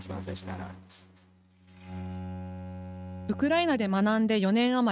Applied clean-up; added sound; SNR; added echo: neural mask model RNNoise.